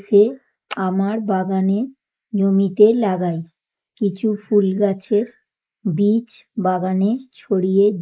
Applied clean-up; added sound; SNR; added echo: neural mask model Resemble Enhance denoiser.